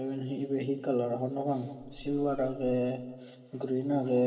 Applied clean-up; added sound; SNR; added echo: none; Meow; 18 dB; reverberation time 2.0 s.